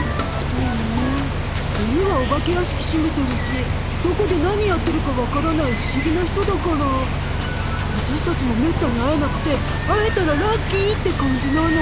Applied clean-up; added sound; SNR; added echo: none; Bus + Water; 0 dB; none.